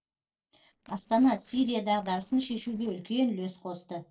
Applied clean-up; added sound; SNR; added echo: neural separator model SepFormer DNS4.